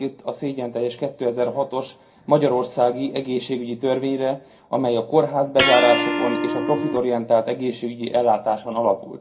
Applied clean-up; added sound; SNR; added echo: none; Electric guitar; 3 dB; reverberation time 0.3 s.